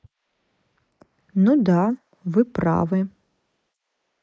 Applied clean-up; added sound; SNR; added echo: neural mask model Resemble Enhance denoiser.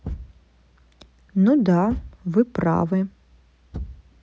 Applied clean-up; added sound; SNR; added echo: none; Thump, thud; 15 dB; none.